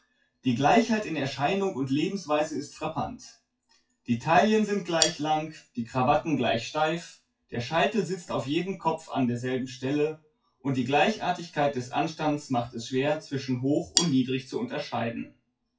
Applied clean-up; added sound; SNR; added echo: classical method WPE with log-MMSE.